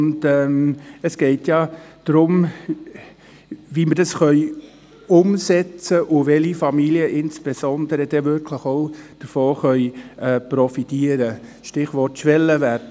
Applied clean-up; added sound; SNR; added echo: none; none; none; none.